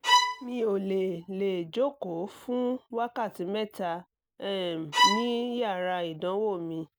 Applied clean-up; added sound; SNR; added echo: none; Bowed string instrument; -4 dB; none.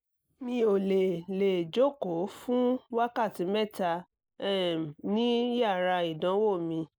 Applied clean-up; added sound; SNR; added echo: neural mask model Resemble Enhance denoiser.